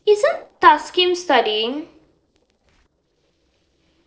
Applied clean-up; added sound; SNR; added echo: neural separator model SepFormer DNS4.